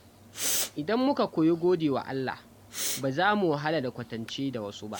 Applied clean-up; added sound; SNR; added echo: none; Respiratory sounds; 10 dB; none.